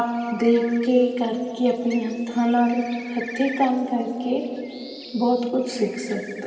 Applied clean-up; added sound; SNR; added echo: none; Bird; 19 dB; reverberation time 2.6 s.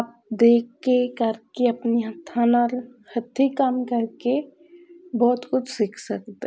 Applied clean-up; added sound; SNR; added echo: none; none; none; none.